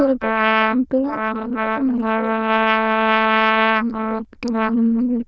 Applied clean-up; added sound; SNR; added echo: neural diffusion model UNIVERSE++.